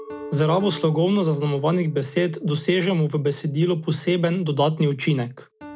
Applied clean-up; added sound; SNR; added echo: none; Piano + Chink, clink; 19 dB; none.